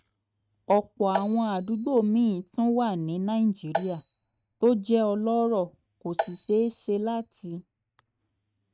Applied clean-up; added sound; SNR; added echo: neural mask model RNNoise.